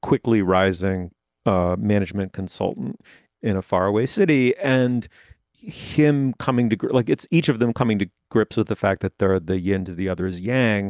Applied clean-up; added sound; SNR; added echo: none; none; none; none.